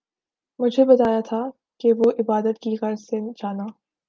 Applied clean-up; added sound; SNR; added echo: none; none; none; none.